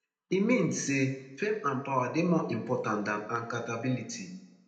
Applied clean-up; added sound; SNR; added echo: none; none; none; reverberation time 0.7 s.